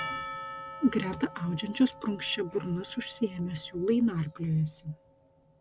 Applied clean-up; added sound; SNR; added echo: none; Percussion; 14 dB; none.